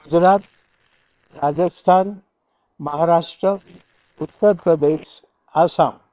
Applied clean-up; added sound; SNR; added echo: neural separator model SepFormer WHAM!.